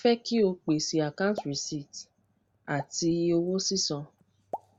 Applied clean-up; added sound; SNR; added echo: none; Explosion; 18 dB; none.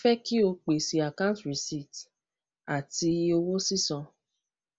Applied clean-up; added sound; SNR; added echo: none; none; none; none.